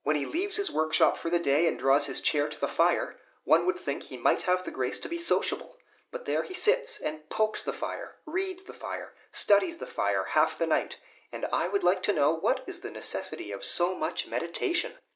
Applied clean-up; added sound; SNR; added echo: none; none; none; none.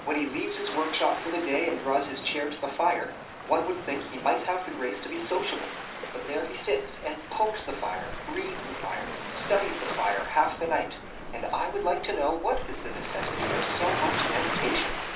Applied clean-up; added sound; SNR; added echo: none; Waves, surf; 5 dB; reverberation time 0.3 s.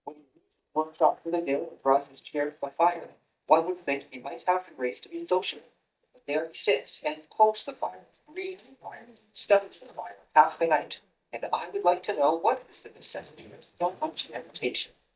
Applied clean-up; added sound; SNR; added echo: neural mask model DeepFilterNet 3.